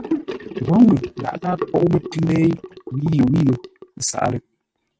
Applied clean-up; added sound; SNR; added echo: neural mask model RNNoise.